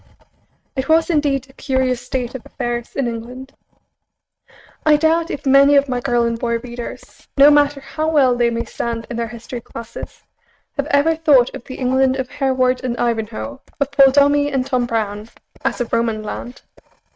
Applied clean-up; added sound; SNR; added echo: neural mask model RNNoise.